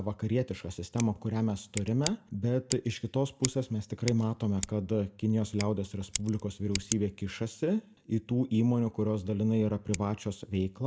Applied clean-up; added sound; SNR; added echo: none; Scissors; 13 dB; reverberation time 0.4 s.